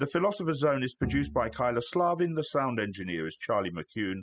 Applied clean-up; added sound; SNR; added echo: classical method spectral subtraction.